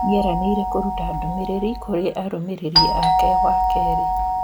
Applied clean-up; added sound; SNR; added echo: none; Doorbell; -4 dB; none.